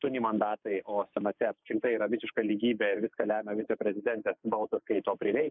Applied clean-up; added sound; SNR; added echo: neural mask model Resemble Enhance denoiser.